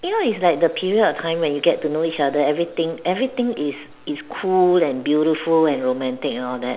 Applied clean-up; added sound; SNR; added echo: none; none; none; none.